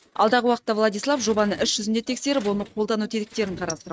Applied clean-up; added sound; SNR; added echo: neural mask model RNNoise.